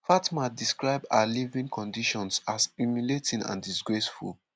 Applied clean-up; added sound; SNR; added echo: none; none; none; none.